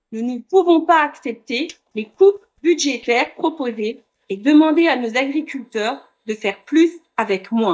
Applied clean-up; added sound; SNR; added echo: neural mask model DeepFilterNet 3.